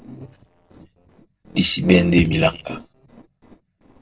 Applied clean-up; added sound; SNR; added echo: neural separator model SepFormer DNS4.